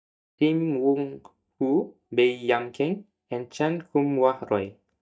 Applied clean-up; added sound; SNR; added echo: neural mask model DeepFilterNet 3.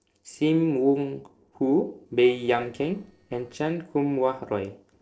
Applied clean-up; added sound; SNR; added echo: neural separator model SepFormer DNS4.